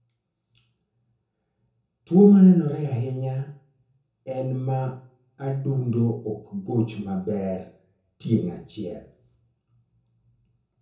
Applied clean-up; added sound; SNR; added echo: none; none; none; reverberation time 0.5 s.